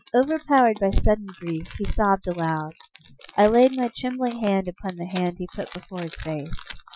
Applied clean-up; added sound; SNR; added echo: classical method Wiener filter.